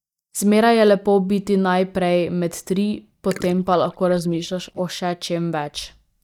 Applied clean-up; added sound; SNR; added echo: neural mask model DeepFilterNet 3.